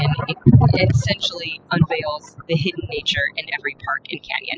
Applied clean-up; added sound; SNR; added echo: classical method spectral subtraction.